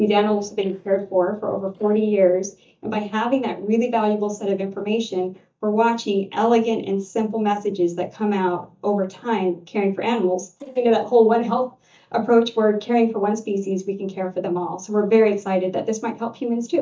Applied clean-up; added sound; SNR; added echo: neural mask model DeepFilterNet 3.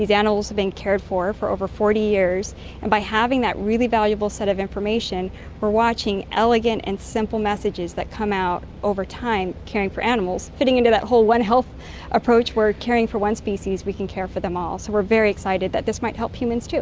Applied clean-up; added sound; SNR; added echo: none; none; none; none.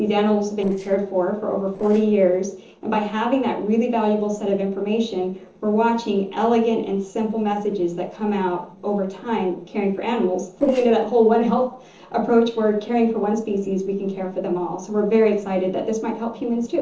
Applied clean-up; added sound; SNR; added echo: neural separator model SepFormer DNS4.